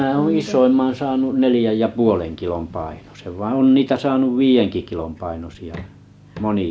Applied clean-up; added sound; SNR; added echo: none; none; none; none.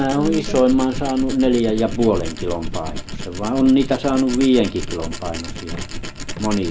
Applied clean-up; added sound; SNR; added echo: none; Tools; 8 dB; none.